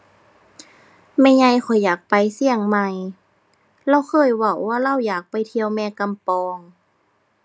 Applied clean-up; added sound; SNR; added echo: none; none; none; none.